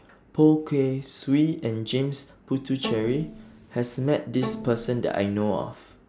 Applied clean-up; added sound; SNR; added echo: none; Bowed string instrument; 12 dB; none.